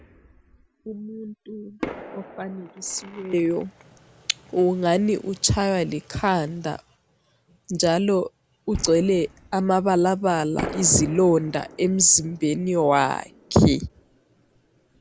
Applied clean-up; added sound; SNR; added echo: none; Fireworks; 18 dB; none.